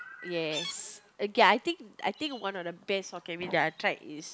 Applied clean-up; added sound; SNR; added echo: none; Chirp, tweet; 16 dB; none.